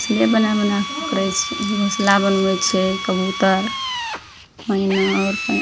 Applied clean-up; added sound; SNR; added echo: none; Drill; 8 dB; none.